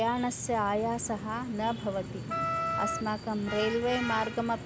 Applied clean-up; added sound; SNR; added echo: none; Wind instrument, woodwind instrument; 3 dB; none.